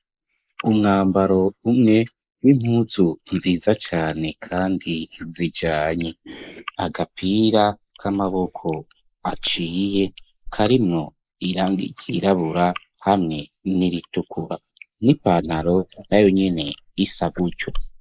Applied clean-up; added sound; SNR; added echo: neural mask model Resemble Enhance denoiser.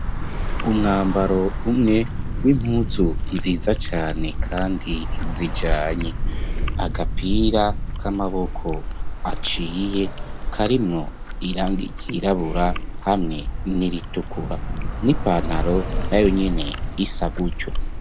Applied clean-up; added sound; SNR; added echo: none; Traffic noise, roadway noise / Bus + Chewing, mastication; 1 dB; none.